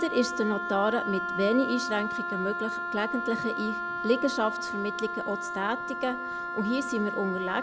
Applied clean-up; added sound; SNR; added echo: none; Wind instrument, woodwind instrument; 3 dB; none.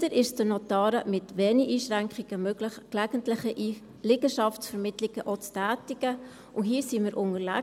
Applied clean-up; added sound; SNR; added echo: none; none; none; none.